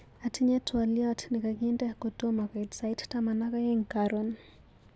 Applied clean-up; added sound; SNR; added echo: none; none; none; none.